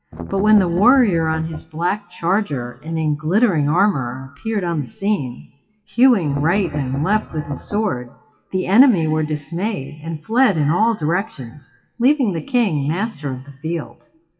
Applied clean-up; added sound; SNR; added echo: classical method WPE with log-MMSE.